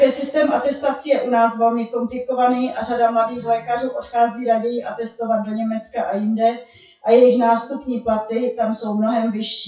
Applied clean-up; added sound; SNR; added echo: classical method WPE with log-MMSE.